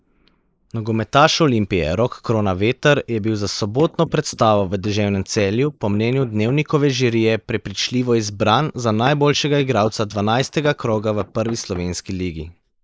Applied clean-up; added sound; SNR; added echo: neural mask model Resemble Enhance denoiser.